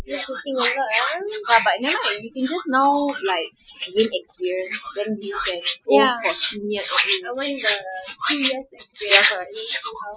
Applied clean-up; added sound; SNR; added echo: classical method Wiener filter.